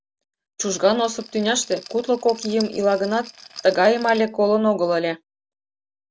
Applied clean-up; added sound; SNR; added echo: none; Rattle; 19 dB; none.